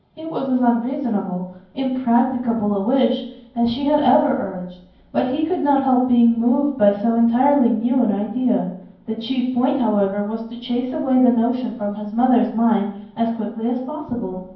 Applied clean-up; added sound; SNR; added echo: none; none; none; reverberation time 0.9 s.